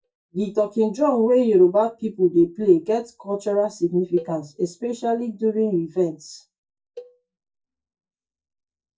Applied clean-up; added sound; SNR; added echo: neural mask model DeepFilterNet 3.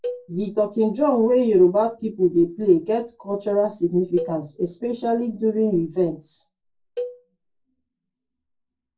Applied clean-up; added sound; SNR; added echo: neural separator model SepFormer DNS4.